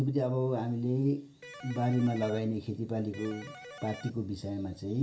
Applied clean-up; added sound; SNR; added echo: none; Electric guitar; 15 dB; reverberation time 0.4 s.